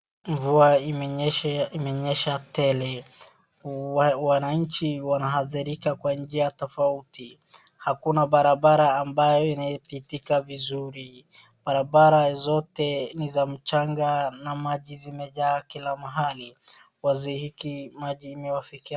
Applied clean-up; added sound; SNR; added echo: none; none; none; none.